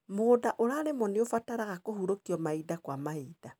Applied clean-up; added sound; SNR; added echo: none; none; none; none.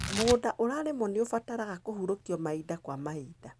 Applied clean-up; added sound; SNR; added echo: none; Tearing; 10 dB; none.